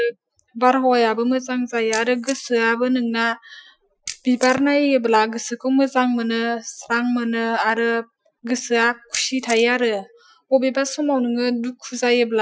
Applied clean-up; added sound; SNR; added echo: classical method Wiener filter.